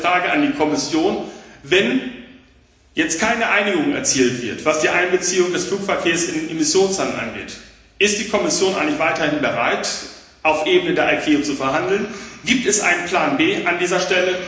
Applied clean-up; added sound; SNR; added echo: none; none; none; reverberation time 1.0 s.